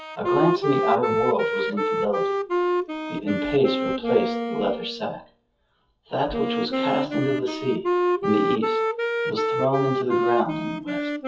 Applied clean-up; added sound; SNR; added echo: classical method WPE with log-MMSE.